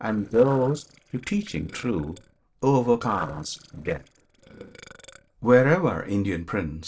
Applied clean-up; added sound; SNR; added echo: neural separator model SepFormer DNS4.